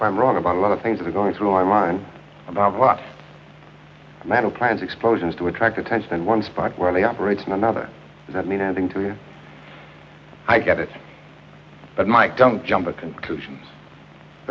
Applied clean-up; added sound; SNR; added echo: none; none; none; none.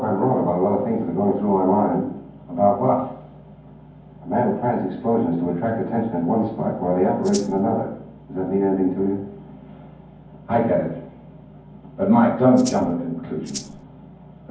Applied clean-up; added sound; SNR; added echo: none; Rattle (instrument); 14 dB; reverberation time 0.9 s.